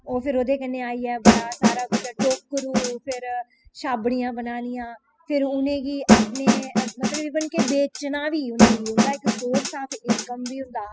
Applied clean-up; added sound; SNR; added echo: classical method spectral subtraction.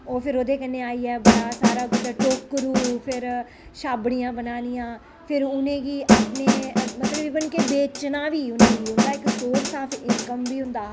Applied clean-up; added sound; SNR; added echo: none; Snare drum; -4 dB; none.